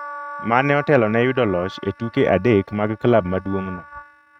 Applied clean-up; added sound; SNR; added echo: neural mask model RNNoise.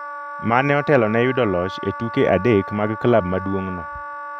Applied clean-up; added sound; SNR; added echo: none; Wind instrument, woodwind instrument; 11 dB; none.